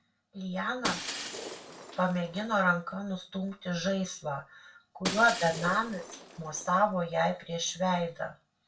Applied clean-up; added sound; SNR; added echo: none; Shatter; 12 dB; reverberation time 0.2 s.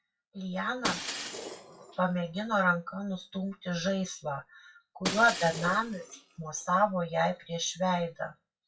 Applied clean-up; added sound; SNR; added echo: classical method WPE with log-MMSE.